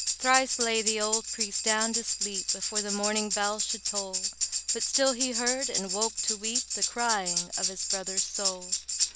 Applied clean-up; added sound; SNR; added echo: none; Tambourine; -2 dB; none.